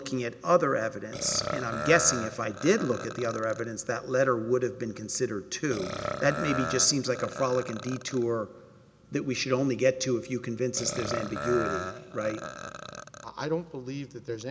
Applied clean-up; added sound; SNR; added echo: none; Burping, eructation; 7 dB; none.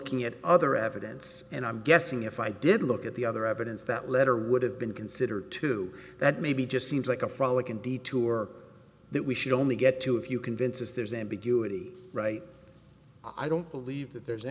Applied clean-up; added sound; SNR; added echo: none; none; none; none.